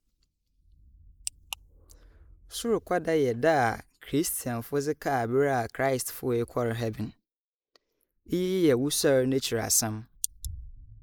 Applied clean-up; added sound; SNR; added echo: neural mask model Resemble Enhance denoiser.